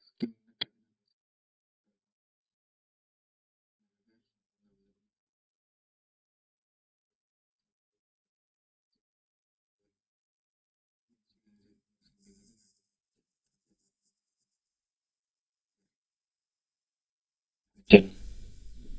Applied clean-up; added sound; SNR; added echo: neural mask model DeepFilterNet 3.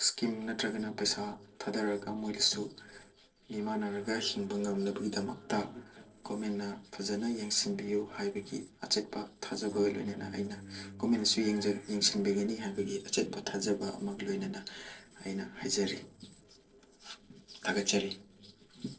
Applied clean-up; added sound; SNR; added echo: neural separator model SepFormer DNS4.